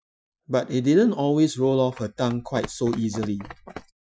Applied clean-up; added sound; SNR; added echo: classical method Wiener filter.